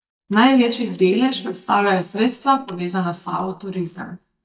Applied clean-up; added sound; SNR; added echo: neural mask model DeepFilterNet 3.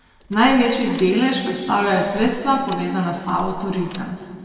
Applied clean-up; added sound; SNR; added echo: none; Door; 16 dB; reverberation time 2.0 s.